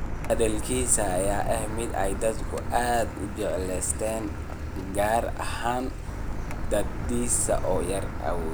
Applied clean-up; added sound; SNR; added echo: none; Car; 2 dB; none.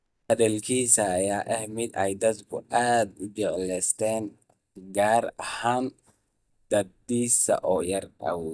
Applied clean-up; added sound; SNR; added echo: neural mask model DeepFilterNet 3.